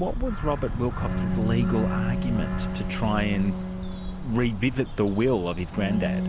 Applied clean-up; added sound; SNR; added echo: none; Bird vocalization, bird call, bird song + Bowed string instrument; 1 dB; none.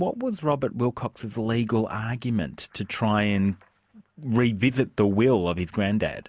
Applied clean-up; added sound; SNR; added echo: none; none; none; none.